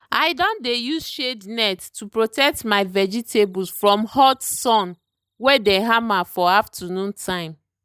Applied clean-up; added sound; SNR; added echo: neural mask model DeepFilterNet 3.